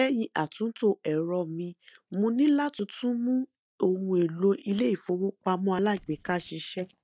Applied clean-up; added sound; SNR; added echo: neural mask model DeepFilterNet 3.